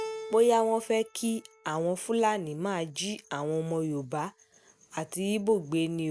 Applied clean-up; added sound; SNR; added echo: none; Keyboard (musical); 18 dB; none.